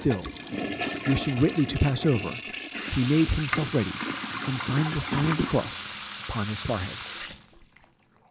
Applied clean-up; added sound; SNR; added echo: none; Toilet flush / Water tap, faucet; 5 dB; none.